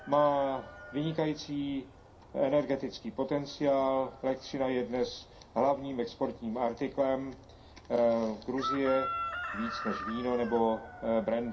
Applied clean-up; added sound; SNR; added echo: none; Chicken, rooster; 12 dB; reverberation time 0.3 s.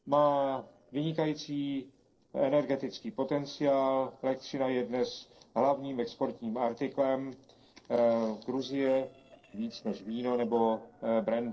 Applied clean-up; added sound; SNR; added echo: neural separator model SepFormer DNS4.